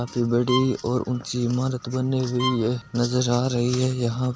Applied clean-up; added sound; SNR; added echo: none; Bowed string instrument; 11 dB; none.